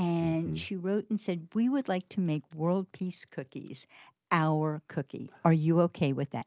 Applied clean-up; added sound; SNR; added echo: none; none; none; none.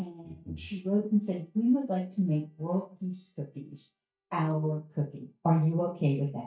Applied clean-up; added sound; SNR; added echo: neural mask model DeepFilterNet 3.